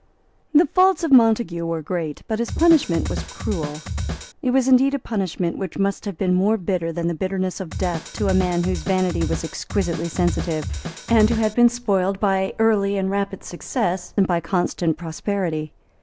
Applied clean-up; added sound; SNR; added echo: none; Drum kit; 6 dB; none.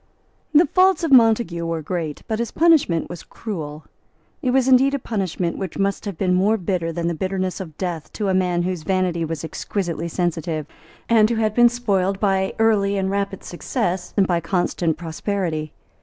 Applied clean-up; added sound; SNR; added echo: none; none; none; none.